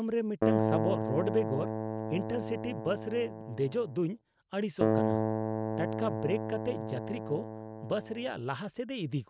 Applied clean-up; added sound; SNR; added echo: none; Keyboard (musical); -1 dB; none.